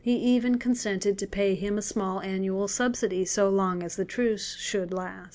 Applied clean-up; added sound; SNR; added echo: none; none; none; none.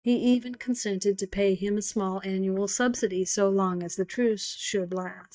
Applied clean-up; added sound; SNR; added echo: neural mask model DeepFilterNet 3.